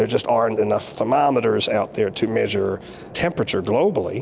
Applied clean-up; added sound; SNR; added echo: none; none; none; none.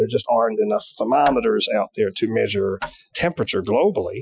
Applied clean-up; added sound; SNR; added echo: classical method Wiener filter.